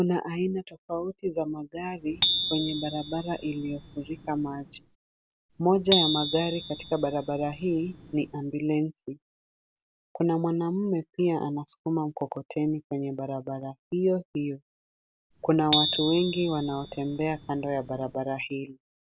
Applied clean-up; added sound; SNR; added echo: none; Bicycle bell; 3 dB; none.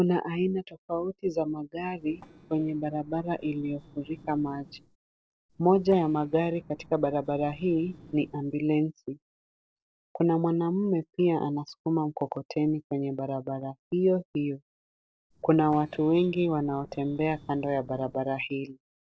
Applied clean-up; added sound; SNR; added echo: neural separator model SepFormer DNS4.